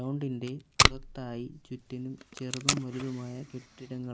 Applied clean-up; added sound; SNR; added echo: none; Packing tape, duct tape; -4 dB; none.